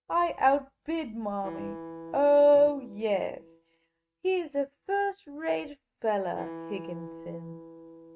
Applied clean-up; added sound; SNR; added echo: neural mask model RNNoise.